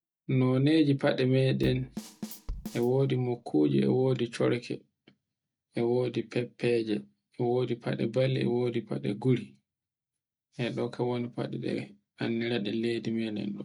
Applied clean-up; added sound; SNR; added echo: none; Bass drum / Snare drum / Drum kit; 13 dB; none.